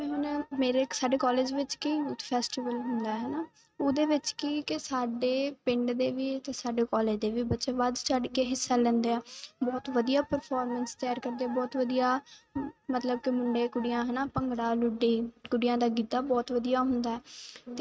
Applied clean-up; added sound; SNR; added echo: neural mask model RNNoise.